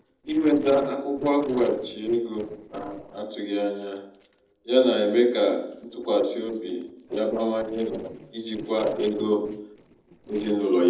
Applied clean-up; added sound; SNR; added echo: neural separator model SepFormer DNS4.